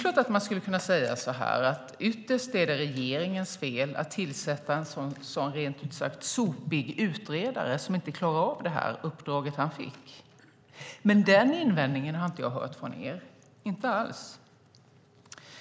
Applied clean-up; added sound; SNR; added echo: none; none; none; none.